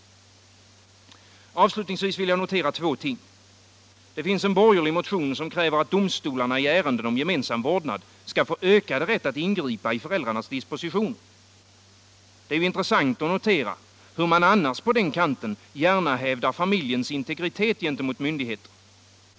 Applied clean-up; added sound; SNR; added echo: none; none; none; none.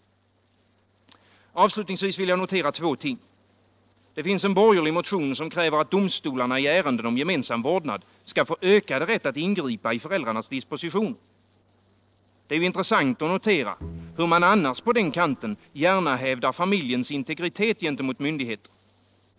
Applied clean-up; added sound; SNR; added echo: neural separator model SepFormer DNS4.